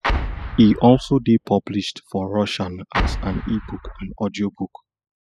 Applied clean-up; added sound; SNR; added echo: classical method spectral subtraction.